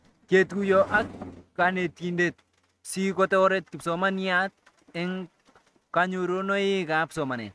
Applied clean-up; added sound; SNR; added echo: neural mask model RNNoise.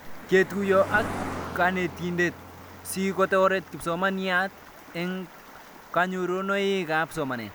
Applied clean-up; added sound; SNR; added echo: none; Cricket; 13 dB; none.